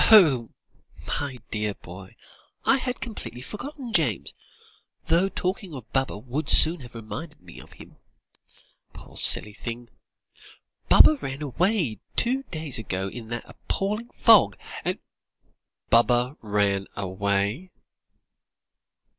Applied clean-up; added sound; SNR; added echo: none; none; none; none.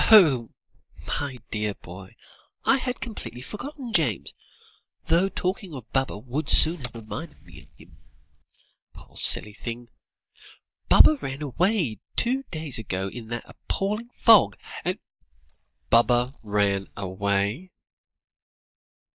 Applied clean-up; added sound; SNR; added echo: neural mask model DeepFilterNet 3.